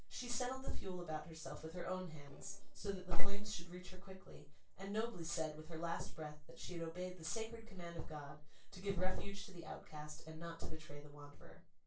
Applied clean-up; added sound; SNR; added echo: neural separator model SepFormer DNS4.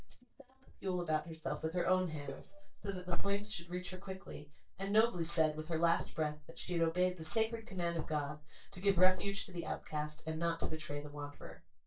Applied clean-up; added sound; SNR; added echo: neural mask model DeepFilterNet 3.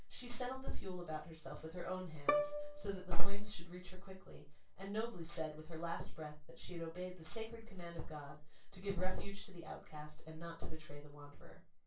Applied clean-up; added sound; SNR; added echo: none; Bowed string instrument; 14 dB; reverberation time 0.2 s.